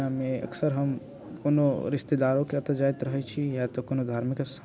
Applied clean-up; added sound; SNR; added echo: none; none; none; none.